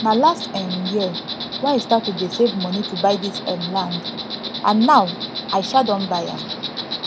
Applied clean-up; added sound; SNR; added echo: none; Insect; 8 dB; none.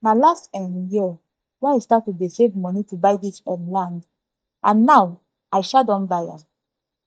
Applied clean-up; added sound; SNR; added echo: neural mask model DeepFilterNet 3.